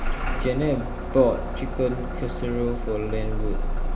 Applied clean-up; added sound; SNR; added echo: none; Engine starting / Bus; 0 dB; none.